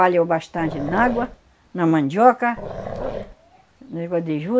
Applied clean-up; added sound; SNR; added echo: none; Growling; 10 dB; none.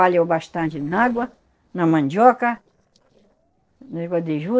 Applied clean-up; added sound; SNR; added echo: neural separator model SepFormer DNS4.